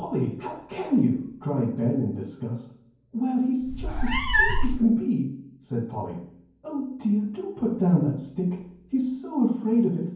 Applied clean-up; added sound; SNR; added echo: none; Meow; -3 dB; reverberation time 0.9 s.